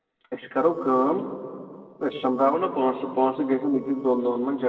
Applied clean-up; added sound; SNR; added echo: neural separator model SepFormer DNS4.